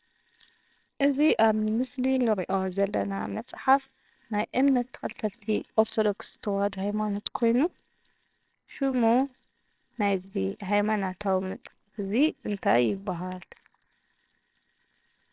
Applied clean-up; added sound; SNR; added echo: neural separator model SepFormer WHAMR!.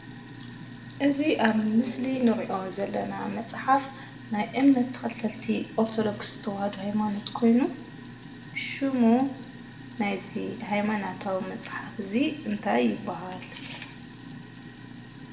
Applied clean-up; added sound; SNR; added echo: none; Sink (filling or washing); 15 dB; reverberation time 0.7 s.